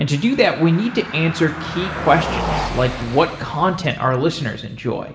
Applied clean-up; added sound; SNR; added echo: none; Car passing by; 9 dB; reverberation time 0.8 s.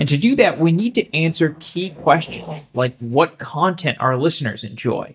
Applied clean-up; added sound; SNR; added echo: neural mask model DeepFilterNet 3.